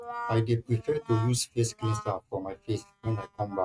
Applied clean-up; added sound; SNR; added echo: neural mask model RNNoise.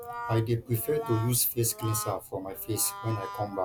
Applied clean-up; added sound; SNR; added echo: none; Brass instrument; 11 dB; none.